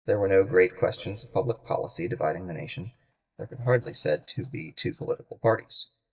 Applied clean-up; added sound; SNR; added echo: neural mask model DeepFilterNet 3.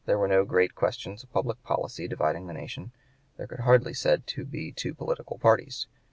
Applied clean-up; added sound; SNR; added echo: none; none; none; none.